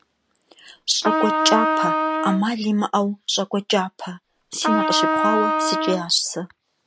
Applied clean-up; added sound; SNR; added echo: none; Trumpet; -2 dB; none.